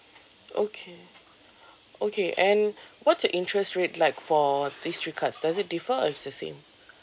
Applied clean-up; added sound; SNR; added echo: none; none; none; none.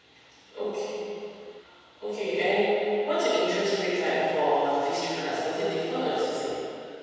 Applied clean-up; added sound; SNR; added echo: none; none; none; reverberation time 2.1 s.